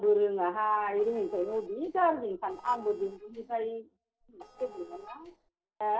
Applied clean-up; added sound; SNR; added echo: neural separator model SepFormer DNS4.